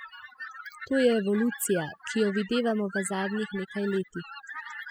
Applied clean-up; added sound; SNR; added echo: classical method spectral subtraction.